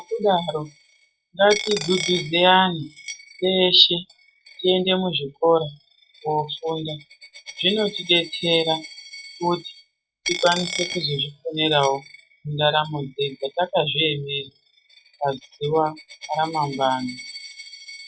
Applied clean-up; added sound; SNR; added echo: classical method log-MMSE.